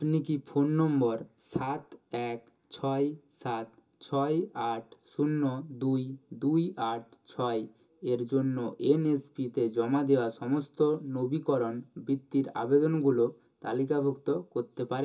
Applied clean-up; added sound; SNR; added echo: none; none; none; reverberation time 0.2 s.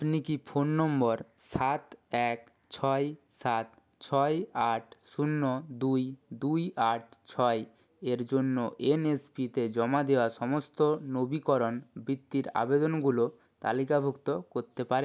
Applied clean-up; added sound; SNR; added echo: none; none; none; none.